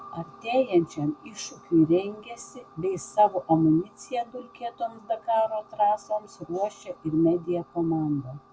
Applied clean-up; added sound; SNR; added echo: none; none; none; none.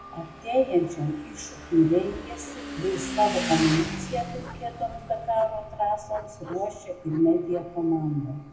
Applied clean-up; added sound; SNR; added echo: none; Motorcycle / Engine; 11 dB; reverberation time 0.8 s.